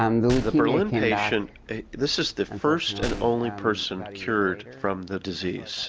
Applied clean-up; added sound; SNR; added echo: none; Gunshot, gunfire; 15 dB; none.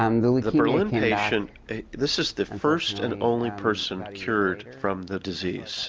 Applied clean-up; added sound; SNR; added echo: none; none; none; none.